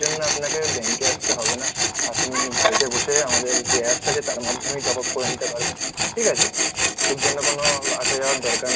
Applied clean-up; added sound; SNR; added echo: none; Tools; -5 dB; reverberation time 1.9 s.